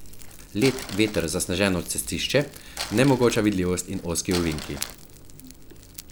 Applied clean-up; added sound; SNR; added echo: none; Crumpling, crinkling + Fire; 13 dB; none.